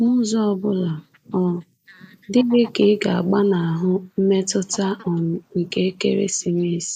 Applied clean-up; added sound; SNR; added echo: neural mask model Resemble Enhance denoiser.